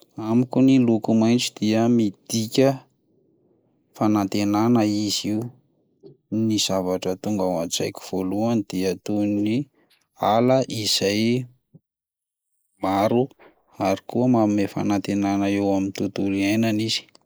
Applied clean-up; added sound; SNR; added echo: neural mask model Resemble Enhance denoiser.